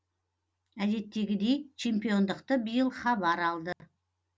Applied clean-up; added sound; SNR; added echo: none; none; none; none.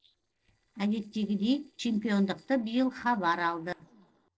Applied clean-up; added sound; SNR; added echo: neural separator model SepFormer DNS4.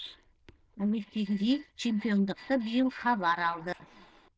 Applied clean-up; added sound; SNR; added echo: neural diffusion model UNIVERSE++.